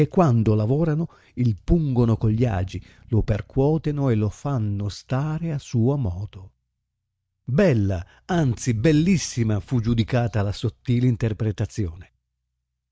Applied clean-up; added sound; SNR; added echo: neural mask model RNNoise.